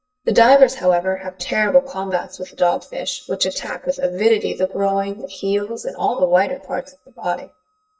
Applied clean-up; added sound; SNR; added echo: neural mask model DeepFilterNet 3.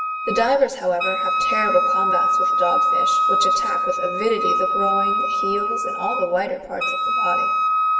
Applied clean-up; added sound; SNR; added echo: none; Wind instrument, woodwind instrument; -4 dB; reverberation time 0.9 s.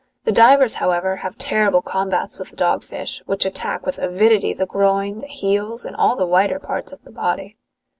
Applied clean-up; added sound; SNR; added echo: none; none; none; none.